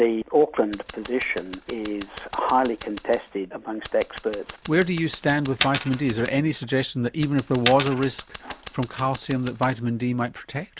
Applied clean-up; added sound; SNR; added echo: none; Scissors + Coin (dropping); 11 dB; none.